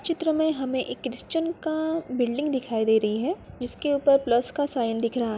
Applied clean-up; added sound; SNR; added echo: none; none; none; none.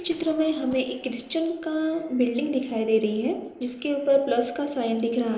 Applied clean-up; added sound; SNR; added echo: neural separator model SepFormer DNS4.